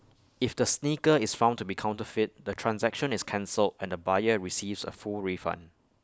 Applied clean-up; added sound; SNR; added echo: none; none; none; none.